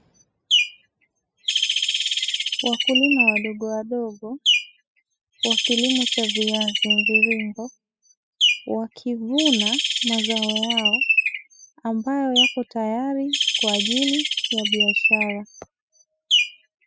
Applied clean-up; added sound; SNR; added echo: classical method spectral subtraction.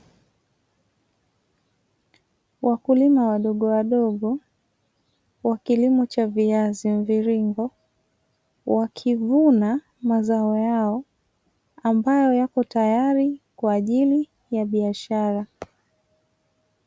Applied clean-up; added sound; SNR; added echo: none; none; none; none.